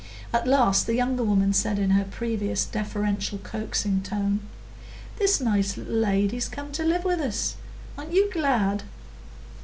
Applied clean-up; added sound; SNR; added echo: none; none; none; none.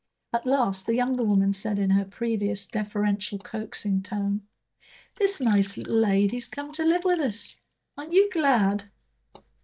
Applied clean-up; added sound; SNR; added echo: neural mask model DeepFilterNet 3.